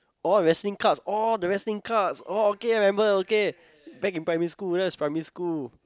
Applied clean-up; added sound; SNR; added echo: none; none; none; none.